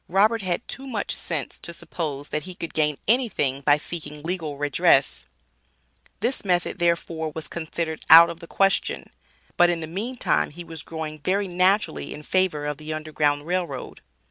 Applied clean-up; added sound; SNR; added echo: none; none; none; none.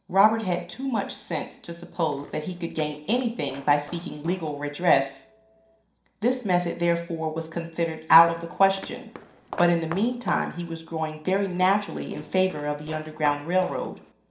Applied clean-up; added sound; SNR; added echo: neural separator model SepFormer DNS4.